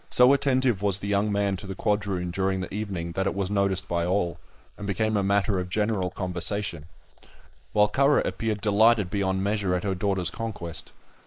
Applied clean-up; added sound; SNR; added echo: neural mask model Resemble Enhance denoiser.